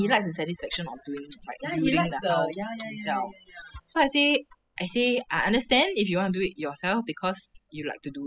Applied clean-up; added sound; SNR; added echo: classical method spectral subtraction.